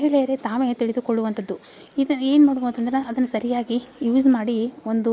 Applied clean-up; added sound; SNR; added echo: neural mask model Resemble Enhance denoiser.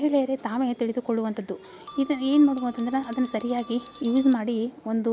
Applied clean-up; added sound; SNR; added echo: none; Bell; -5 dB; none.